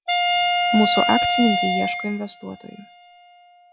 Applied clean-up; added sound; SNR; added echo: classical method log-MMSE.